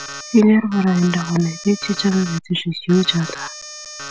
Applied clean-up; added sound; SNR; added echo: none; Alarm; 15 dB; none.